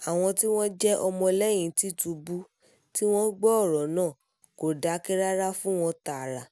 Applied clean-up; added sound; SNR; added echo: none; none; none; none.